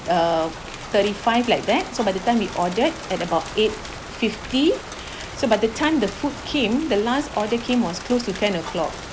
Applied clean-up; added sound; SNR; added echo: none; Rain; 12 dB; none.